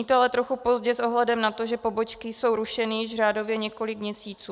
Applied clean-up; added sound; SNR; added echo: none; none; none; none.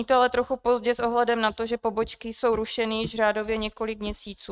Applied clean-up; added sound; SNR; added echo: neural mask model RNNoise.